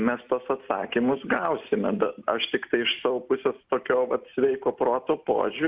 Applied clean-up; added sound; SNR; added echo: none; none; none; none.